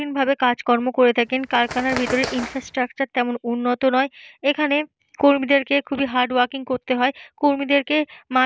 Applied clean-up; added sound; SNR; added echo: none; Bird; 12 dB; none.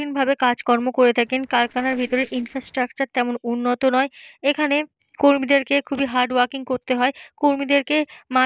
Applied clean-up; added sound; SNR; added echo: neural separator model SepFormer DNS4.